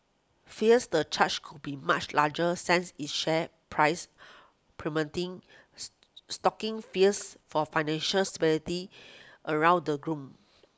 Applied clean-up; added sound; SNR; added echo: none; none; none; none.